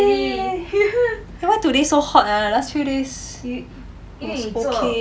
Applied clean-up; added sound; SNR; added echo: none; none; none; none.